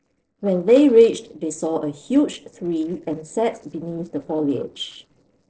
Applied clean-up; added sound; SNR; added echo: neural separator model SepFormer DNS4.